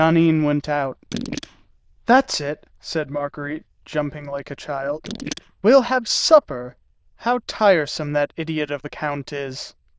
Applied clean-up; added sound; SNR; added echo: neural diffusion model UNIVERSE++.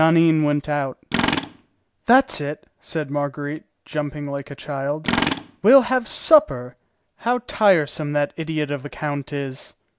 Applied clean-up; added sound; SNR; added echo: none; Tools; 8 dB; none.